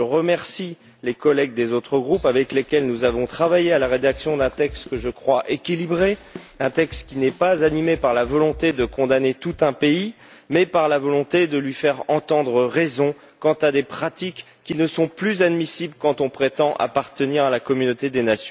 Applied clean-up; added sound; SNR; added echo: none; Drum kit; 19 dB; none.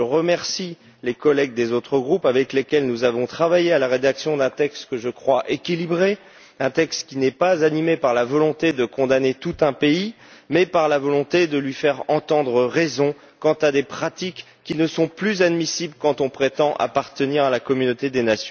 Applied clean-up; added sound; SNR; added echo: none; none; none; none.